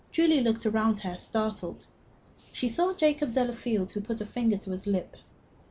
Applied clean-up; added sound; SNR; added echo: none; none; none; none.